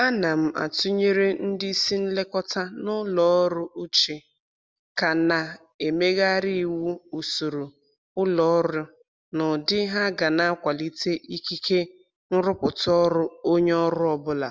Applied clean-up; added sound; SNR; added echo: none; none; none; none.